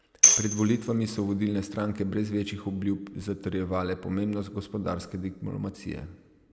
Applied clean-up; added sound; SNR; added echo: none; Tambourine; -5 dB; none.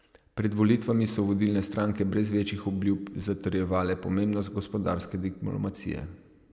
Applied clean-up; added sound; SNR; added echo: none; none; none; none.